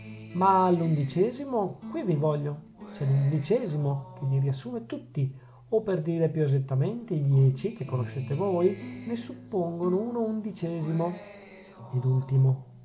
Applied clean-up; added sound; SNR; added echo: none; Acoustic guitar; 17 dB; none.